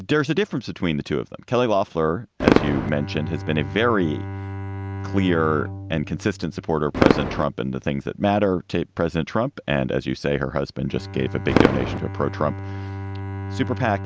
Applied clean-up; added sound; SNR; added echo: none; Fireworks + Bowed string instrument; 4 dB; none.